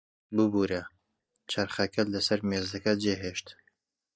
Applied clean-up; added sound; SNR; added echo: neural mask model DeepFilterNet 3.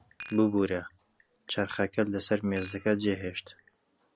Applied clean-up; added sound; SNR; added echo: none; Dishes, pots, and pans; 19 dB; none.